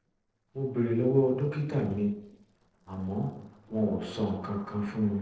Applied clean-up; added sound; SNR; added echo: neural separator model SepFormer DNS4.